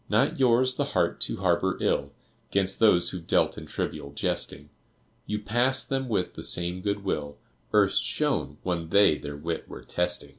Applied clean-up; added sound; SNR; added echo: none; none; none; none.